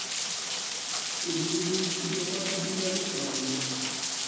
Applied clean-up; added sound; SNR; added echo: none; Rain; -2 dB; reverberation time 2.0 s.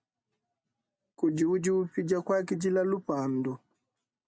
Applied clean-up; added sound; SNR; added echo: none; none; none; none.